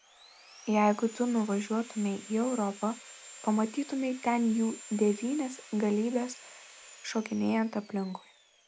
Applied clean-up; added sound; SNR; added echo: none; Sawing; 18 dB; none.